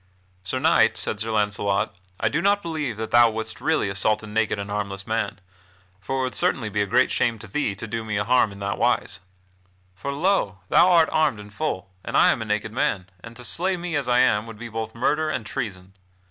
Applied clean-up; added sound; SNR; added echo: none; none; none; none.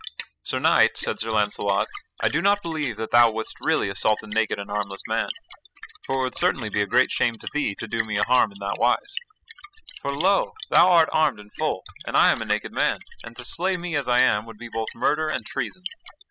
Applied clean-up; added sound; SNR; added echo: classical method spectral subtraction.